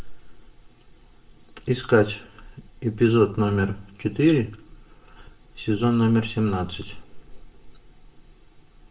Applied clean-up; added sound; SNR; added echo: none; none; none; reverberation time 0.3 s.